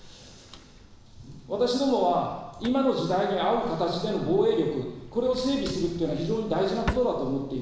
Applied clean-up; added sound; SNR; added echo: none; Drawer open or close; 15 dB; reverberation time 1.0 s.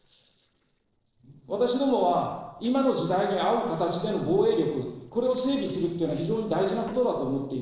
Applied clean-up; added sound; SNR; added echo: neural separator model SepFormer DNS4.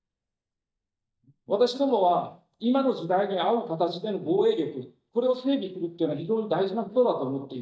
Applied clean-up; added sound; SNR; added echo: neural mask model DeepFilterNet 3.